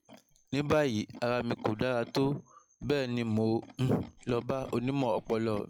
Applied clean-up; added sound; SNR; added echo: classical method log-MMSE.